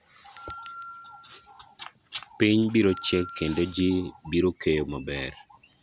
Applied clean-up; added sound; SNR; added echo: none; Bell; 18 dB; none.